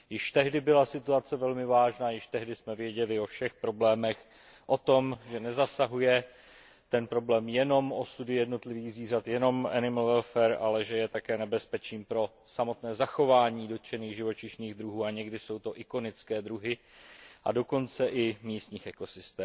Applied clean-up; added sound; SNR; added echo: none; none; none; none.